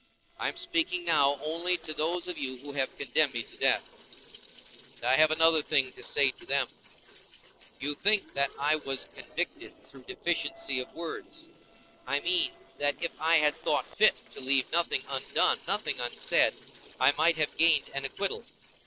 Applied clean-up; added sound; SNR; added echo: neural separator model SepFormer DNS4.